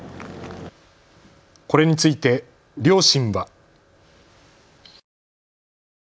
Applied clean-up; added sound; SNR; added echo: none; none; none; none.